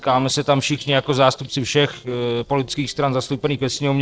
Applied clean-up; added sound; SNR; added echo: neural separator model SepFormer DNS4.